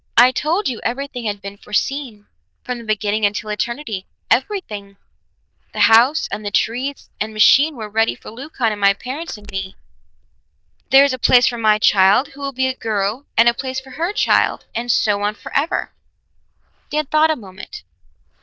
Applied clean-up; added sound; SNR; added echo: neural diffusion model UNIVERSE++.